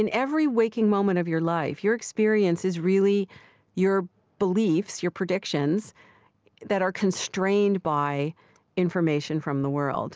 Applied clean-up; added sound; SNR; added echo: none; none; none; none.